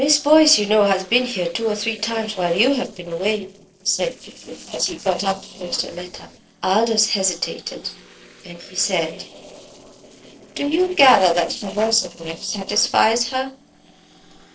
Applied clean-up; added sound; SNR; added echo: neural separator model SepFormer DNS4.